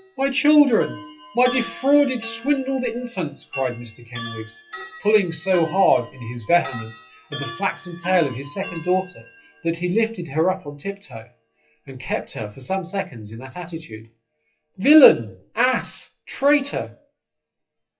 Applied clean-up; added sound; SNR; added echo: classical method WPE with log-MMSE.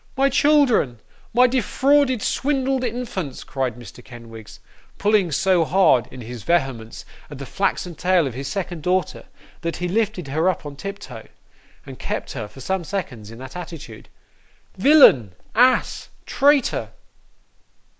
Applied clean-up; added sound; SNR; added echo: none; none; none; none.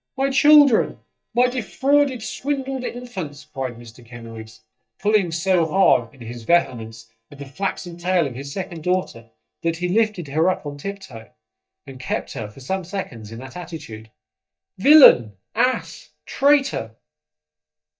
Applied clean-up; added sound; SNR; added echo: neural mask model DeepFilterNet 3.